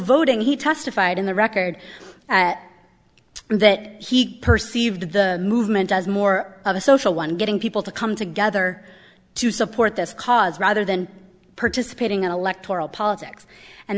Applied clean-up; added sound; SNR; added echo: none; none; none; none.